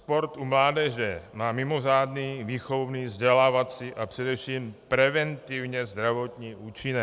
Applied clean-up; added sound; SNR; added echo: none; none; none; none.